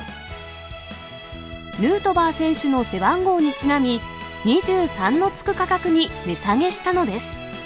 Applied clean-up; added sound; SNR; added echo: none; none; none; none.